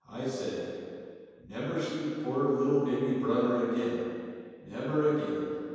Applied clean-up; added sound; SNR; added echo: none; none; none; reverberation time 2.1 s.